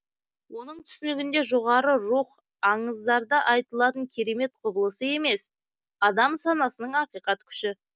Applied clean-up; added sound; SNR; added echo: none; none; none; none.